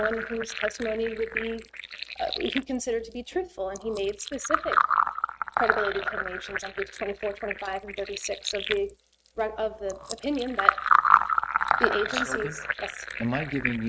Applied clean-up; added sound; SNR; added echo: neural mask model RNNoise.